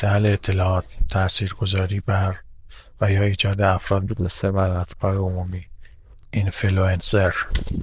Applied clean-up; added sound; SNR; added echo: neural diffusion model UNIVERSE++.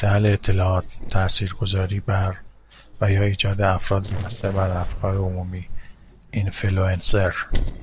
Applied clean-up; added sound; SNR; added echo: neural separator model SepFormer DNS4.